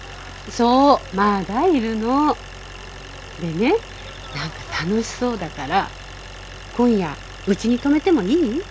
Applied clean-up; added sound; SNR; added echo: none; Idling; 16 dB; none.